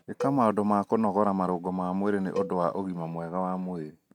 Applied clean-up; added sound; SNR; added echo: neural mask model RNNoise.